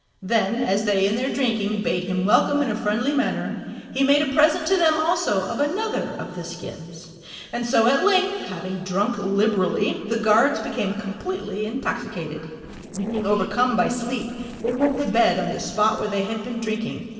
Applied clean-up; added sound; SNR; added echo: neural separator model SepFormer DNS4.